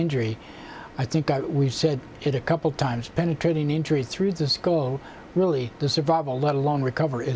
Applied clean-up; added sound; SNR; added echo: none; none; none; none.